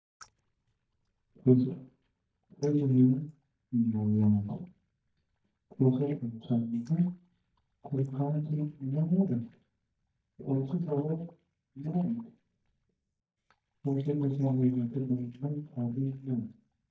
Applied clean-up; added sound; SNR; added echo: neural mask model DeepFilterNet 3.